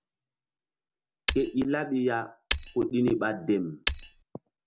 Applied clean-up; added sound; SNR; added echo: none; Shatter; -3 dB; none.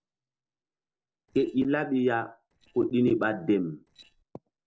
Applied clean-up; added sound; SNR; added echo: neural separator model SepFormer DNS4.